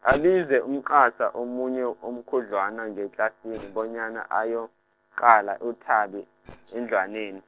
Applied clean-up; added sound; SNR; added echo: neural separator model SepFormer DNS4.